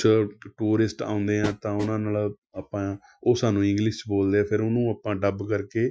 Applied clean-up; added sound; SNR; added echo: classical method Wiener filter.